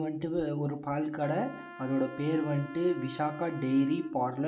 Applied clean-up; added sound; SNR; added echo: none; Trumpet; 17 dB; none.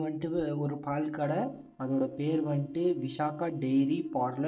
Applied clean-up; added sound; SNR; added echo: neural separator model SepFormer DNS4.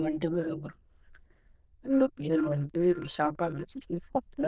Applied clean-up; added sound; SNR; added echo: neural diffusion model UNIVERSE++.